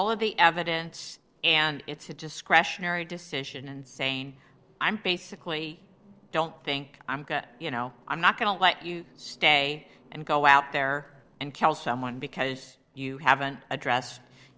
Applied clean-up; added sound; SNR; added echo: neural separator model SepFormer DNS4.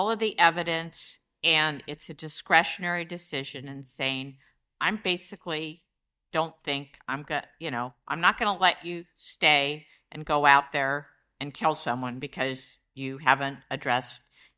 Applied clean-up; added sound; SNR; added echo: neural mask model DeepFilterNet 3.